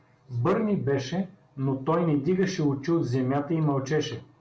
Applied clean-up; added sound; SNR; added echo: none; none; none; none.